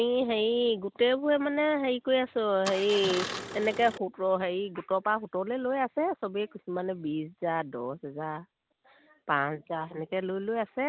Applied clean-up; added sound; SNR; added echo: none; Engine starting; 8 dB; none.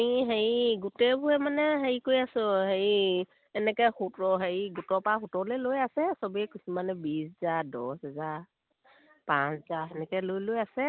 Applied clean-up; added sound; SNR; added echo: none; none; none; none.